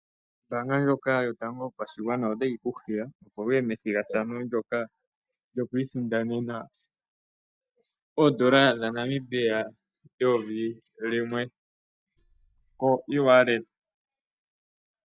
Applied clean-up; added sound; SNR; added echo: neural mask model DeepFilterNet 3.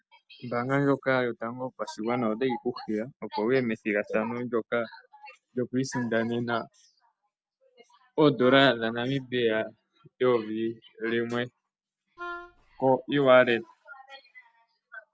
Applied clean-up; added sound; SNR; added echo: none; Wind instrument, woodwind instrument; 14 dB; none.